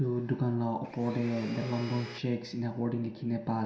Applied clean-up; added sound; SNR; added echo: none; Domestic sounds, home sounds; 14 dB; reverberation time 0.7 s.